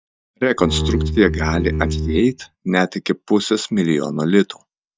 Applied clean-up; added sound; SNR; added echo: neural mask model DeepFilterNet 3.